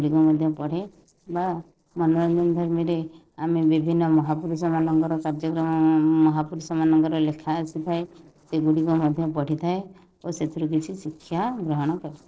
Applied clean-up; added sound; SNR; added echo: neural separator model SepFormer DNS4.